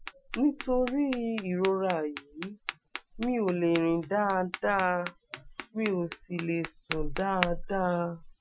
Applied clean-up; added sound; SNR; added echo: classical method Wiener filter.